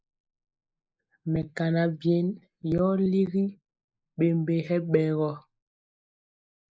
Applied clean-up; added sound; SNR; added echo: neural mask model Resemble Enhance denoiser.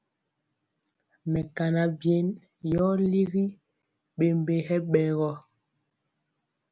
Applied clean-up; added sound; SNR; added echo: none; none; none; none.